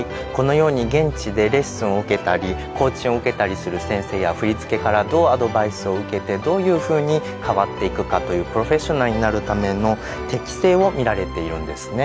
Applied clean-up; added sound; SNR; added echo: none; none; none; none.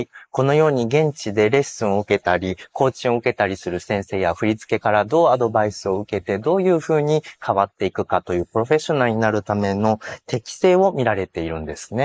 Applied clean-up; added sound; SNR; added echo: neural mask model Resemble Enhance denoiser.